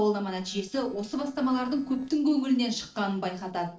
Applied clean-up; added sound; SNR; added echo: neural separator model SepFormer DNS4.